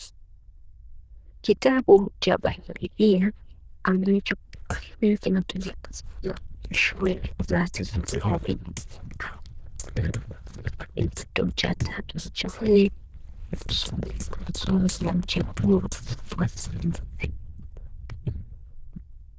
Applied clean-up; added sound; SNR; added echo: neural diffusion model UNIVERSE++.